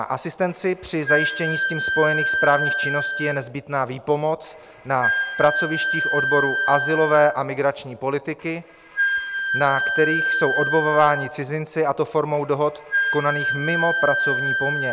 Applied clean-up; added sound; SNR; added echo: none; Wind instrument, woodwind instrument; 2 dB; none.